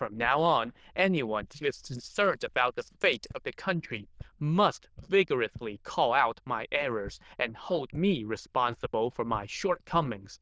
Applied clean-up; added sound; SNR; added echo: neural diffusion model UNIVERSE++.